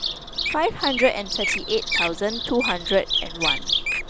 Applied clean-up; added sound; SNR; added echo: none; Bird vocalization, bird call, bird song + Wild animals; 1 dB; none.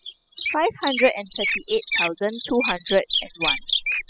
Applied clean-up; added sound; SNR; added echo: classical method spectral subtraction.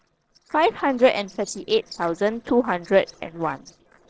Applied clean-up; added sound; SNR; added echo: neural separator model SepFormer DNS4.